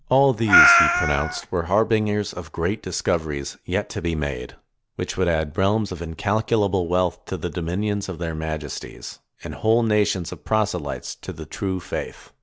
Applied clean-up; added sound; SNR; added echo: none; Meow; -5 dB; none.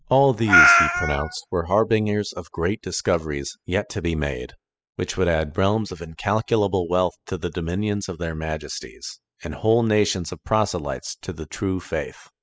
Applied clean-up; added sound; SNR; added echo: classical method spectral subtraction.